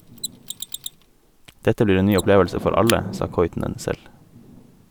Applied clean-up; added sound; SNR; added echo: none; Thunder / Rain + Mechanisms; 13 dB; none.